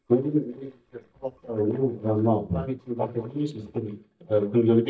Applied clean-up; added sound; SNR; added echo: neural mask model DeepFilterNet 3.